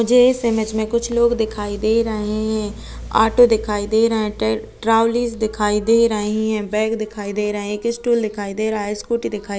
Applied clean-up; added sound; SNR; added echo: none; none; none; none.